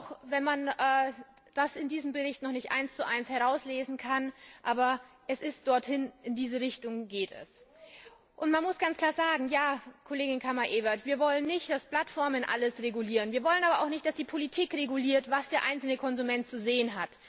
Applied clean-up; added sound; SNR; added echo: none; none; none; none.